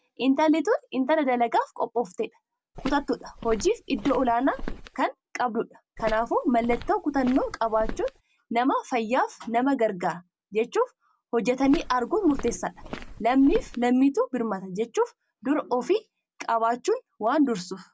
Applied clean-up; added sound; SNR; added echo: none; Walk, footsteps; 11 dB; none.